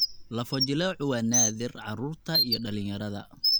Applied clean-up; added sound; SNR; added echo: none; Bird; -1 dB; none.